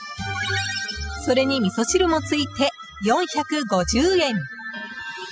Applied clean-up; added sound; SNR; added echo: classical method spectral subtraction.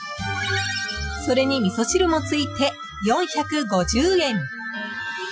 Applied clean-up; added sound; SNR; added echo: classical method Wiener filter.